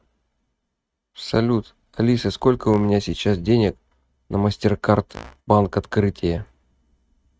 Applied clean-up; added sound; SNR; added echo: neural mask model RNNoise.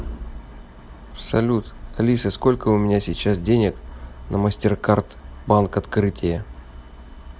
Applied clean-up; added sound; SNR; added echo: none; none; none; none.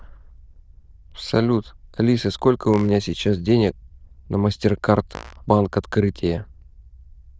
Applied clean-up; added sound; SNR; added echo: neural diffusion model UNIVERSE++.